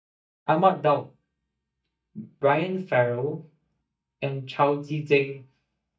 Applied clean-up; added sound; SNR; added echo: neural mask model DeepFilterNet 3.